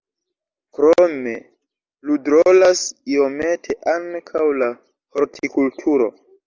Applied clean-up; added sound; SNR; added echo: none; none; none; none.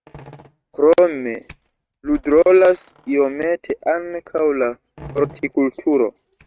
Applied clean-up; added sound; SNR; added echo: neural mask model RNNoise.